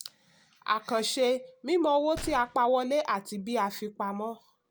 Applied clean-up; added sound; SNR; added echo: none; Gunshot, gunfire; 19 dB; none.